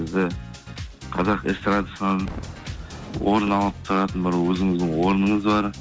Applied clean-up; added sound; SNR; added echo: none; Whoosh, swoosh, swish / Fireworks; 19 dB; none.